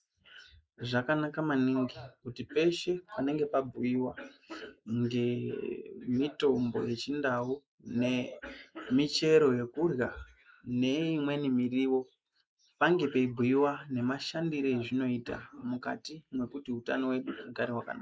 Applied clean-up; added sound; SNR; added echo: neural mask model Resemble Enhance denoiser.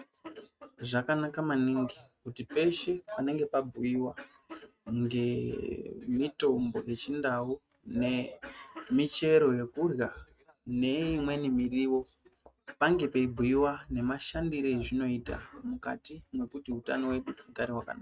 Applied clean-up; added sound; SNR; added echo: neural mask model RNNoise.